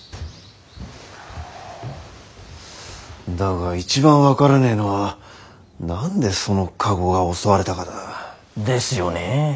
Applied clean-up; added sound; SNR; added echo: none; none; none; none.